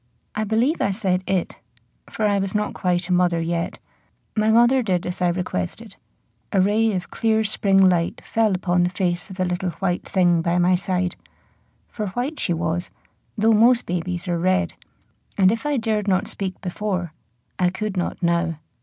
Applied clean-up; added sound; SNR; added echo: none; none; none; none.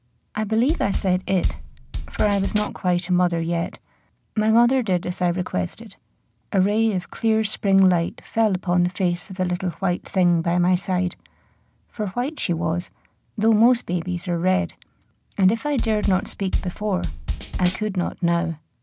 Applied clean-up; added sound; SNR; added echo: none; Drum kit; 4 dB; none.